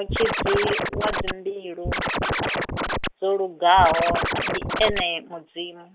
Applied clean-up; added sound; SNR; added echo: none; Scratching (performance technique); 1 dB; none.